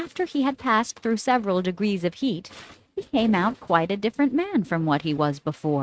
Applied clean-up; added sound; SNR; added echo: neural mask model RNNoise.